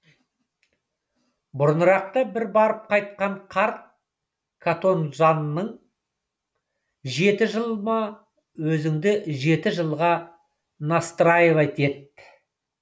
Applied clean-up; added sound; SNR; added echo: none; none; none; none.